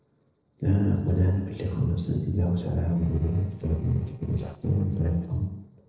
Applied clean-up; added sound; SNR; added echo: neural separator model SepFormer DNS4.